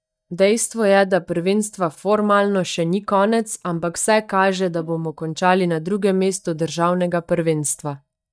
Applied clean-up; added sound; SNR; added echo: neural mask model DeepFilterNet 3.